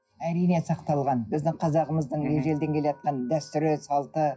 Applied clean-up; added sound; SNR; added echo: classical method WPE with log-MMSE.